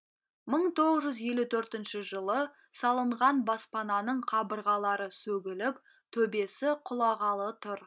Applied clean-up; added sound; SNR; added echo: none; none; none; none.